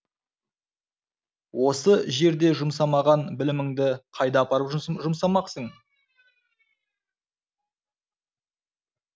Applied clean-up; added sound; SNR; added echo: none; none; none; none.